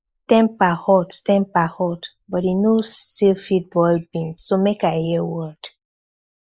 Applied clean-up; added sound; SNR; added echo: neural mask model Resemble Enhance denoiser.